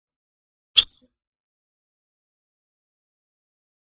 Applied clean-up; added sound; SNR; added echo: neural mask model DeepFilterNet 3.